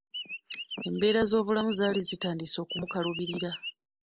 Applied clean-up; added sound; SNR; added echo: neural mask model Resemble Enhance denoiser.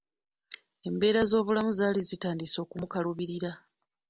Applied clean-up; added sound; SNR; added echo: none; none; none; none.